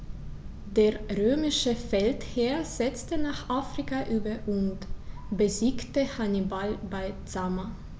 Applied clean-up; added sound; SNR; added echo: none; none; none; none.